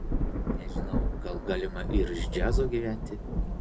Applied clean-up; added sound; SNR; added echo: none; Thunder / Rain; -4 dB; none.